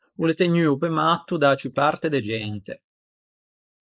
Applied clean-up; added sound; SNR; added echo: neural mask model Resemble Enhance denoiser.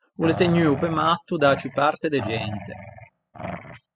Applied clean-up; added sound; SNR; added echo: classical method spectral subtraction.